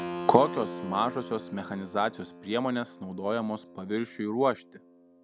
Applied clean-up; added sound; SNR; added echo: none; Keyboard (musical); 12 dB; none.